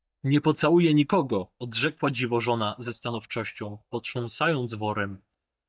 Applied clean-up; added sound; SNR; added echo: neural mask model DeepFilterNet 3.